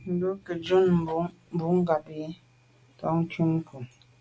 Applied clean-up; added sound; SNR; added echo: none; none; none; none.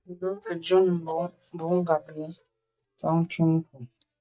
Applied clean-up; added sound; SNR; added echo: neural mask model DeepFilterNet 3.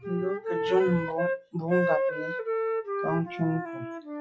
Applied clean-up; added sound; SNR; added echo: classical method log-MMSE.